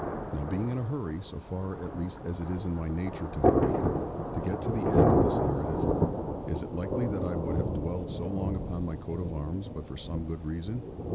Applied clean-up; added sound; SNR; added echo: none; Thunder; -4 dB; none.